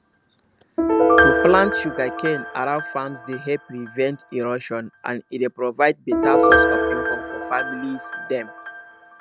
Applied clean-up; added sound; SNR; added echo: none; Piano; -3 dB; none.